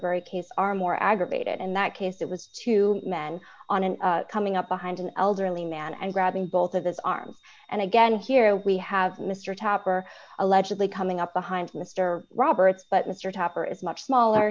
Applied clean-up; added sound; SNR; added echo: none; none; none; none.